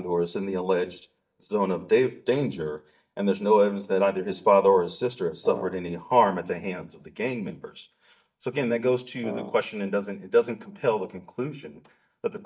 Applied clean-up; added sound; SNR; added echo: neural mask model DeepFilterNet 3.